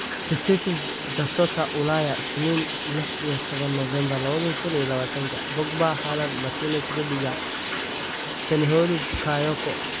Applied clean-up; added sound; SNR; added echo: none; Bathtub (filling or washing); 4 dB; none.